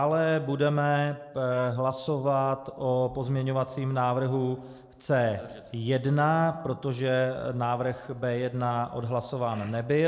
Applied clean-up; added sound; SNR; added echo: neural mask model Resemble Enhance denoiser.